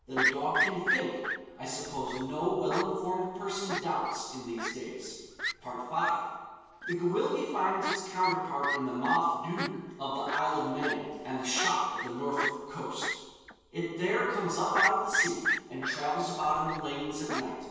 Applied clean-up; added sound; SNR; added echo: none; Fowl; 4 dB; reverberation time 1.2 s.